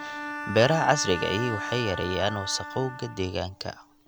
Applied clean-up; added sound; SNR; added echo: none; Bowed string instrument; 8 dB; none.